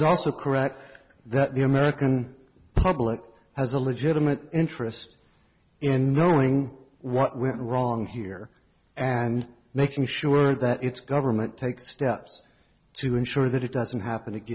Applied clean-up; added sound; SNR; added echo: none; none; none; none.